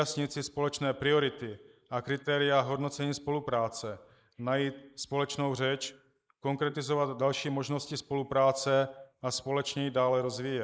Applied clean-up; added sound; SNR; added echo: neural mask model Resemble Enhance denoiser.